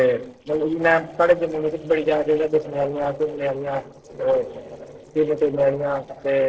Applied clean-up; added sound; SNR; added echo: neural separator model SepFormer DNS4.